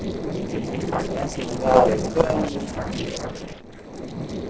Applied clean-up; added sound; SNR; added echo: neural separator model SepFormer DNS4.